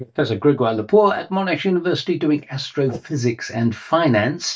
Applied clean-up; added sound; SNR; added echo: neural mask model DeepFilterNet 3.